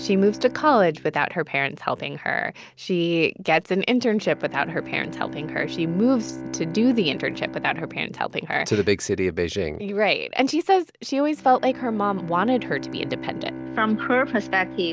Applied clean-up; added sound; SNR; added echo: none; Bowed string instrument; 14 dB; none.